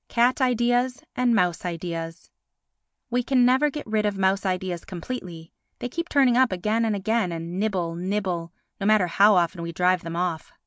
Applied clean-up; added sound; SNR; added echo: none; none; none; none.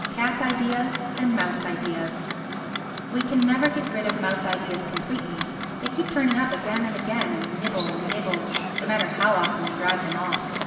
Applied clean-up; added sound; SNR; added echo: none; Clock; 2 dB; reverberation time 2.7 s.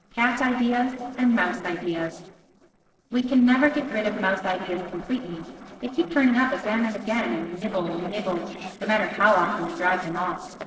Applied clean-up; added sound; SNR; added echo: neural separator model SepFormer DNS4.